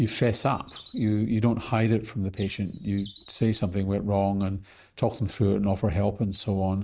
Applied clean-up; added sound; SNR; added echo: neural mask model RNNoise.